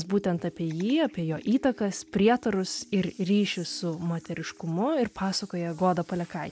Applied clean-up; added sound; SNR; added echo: none; none; none; none.